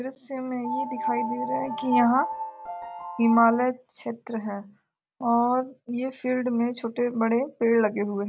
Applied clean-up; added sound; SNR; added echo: none; Piano; 5 dB; none.